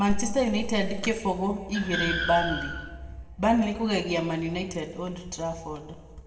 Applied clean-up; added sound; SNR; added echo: none; Car; 6 dB; reverberation time 1.4 s.